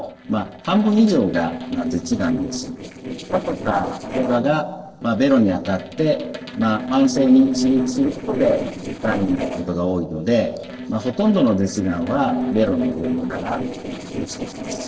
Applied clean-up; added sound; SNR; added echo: neural separator model SepFormer DNS4.